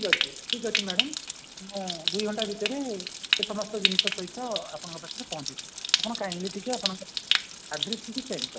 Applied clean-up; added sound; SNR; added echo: none; Stream; -4 dB; none.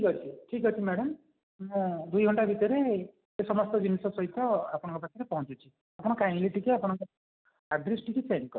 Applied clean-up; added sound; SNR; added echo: none; none; none; none.